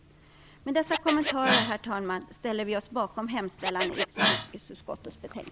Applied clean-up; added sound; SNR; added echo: none; Scratching (performance technique); 1 dB; none.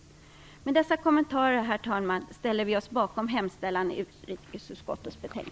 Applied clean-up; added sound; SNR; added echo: none; none; none; none.